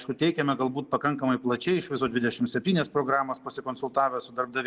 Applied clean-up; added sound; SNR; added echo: none; none; none; none.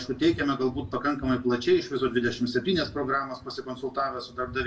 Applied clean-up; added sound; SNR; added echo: none; Dog; 18 dB; reverberation time 0.2 s.